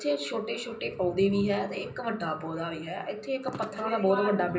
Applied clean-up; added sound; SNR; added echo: none; none; none; reverberation time 0.5 s.